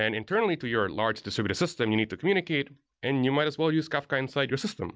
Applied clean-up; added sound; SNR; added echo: none; none; none; none.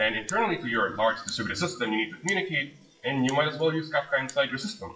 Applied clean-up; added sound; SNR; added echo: classical method WPE with log-MMSE.